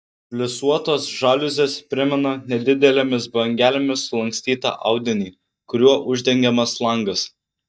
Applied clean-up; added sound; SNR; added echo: neural mask model DeepFilterNet 3.